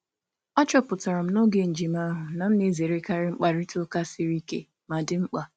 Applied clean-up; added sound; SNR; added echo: none; none; none; none.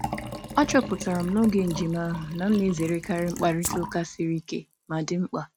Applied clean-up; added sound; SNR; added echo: none; Rattle (instrument) + Liquid; 11 dB; none.